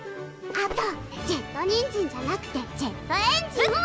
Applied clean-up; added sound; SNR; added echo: none; none; none; none.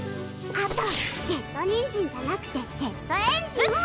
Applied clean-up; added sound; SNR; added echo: none; Fireworks + Strum; 9 dB; none.